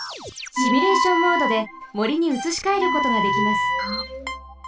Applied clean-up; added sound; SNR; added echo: none; Wind instrument, woodwind instrument; 1 dB; none.